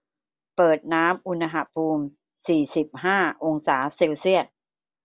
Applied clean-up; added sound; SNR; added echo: none; none; none; none.